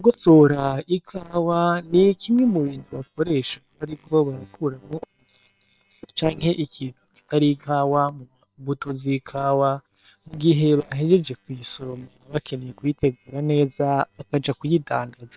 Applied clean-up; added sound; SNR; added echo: neural separator model SepFormer WHAM!.